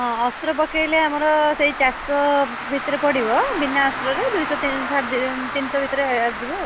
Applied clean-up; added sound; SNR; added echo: none; Traffic noise, roadway noise; 7 dB; none.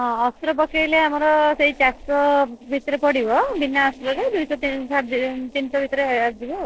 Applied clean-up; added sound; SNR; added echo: neural separator model SepFormer DNS4.